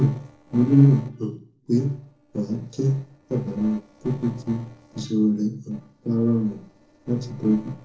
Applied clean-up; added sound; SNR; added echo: neural separator model SepFormer DNS4.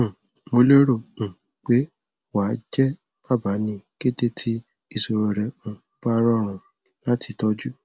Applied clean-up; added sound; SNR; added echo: none; none; none; none.